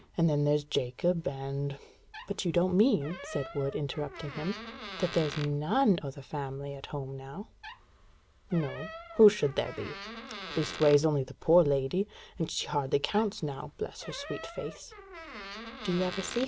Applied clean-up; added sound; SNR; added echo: none; Door; 15 dB; none.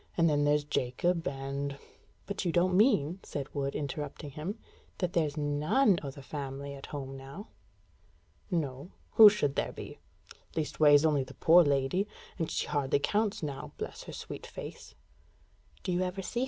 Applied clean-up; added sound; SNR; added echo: none; none; none; none.